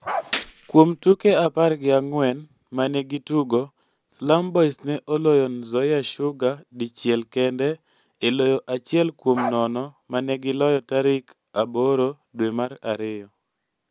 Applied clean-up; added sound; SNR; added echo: none; Gunshot, gunfire + Bark; 11 dB; none.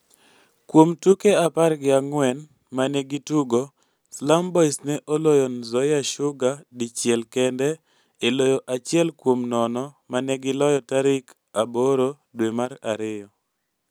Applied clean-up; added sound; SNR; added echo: none; none; none; none.